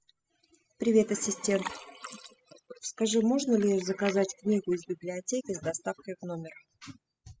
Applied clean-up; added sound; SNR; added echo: classical method spectral subtraction.